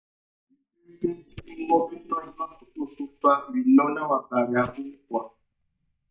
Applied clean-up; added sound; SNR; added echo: neural mask model DeepFilterNet 3.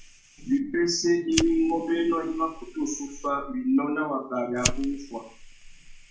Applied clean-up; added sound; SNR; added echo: none; Fire; 9 dB; reverberation time 0.4 s.